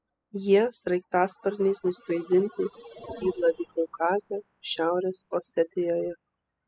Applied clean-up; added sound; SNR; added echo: classical method spectral subtraction.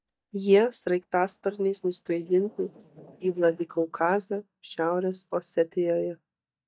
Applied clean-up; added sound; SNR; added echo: neural mask model DeepFilterNet 3.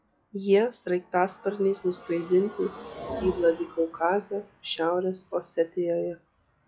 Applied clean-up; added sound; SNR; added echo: classical method log-MMSE.